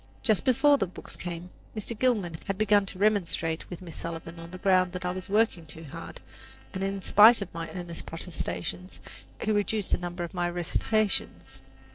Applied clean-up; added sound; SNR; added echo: neural separator model SepFormer DNS4.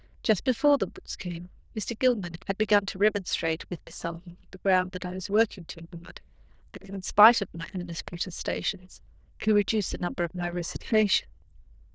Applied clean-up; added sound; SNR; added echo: neural diffusion model UNIVERSE++.